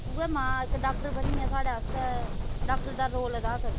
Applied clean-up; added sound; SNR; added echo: none; Wind; -3 dB; none.